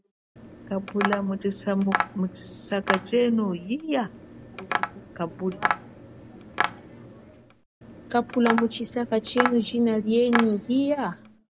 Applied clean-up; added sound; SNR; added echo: none; Tap; 5 dB; none.